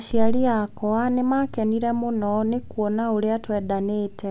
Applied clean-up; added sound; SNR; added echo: none; none; none; none.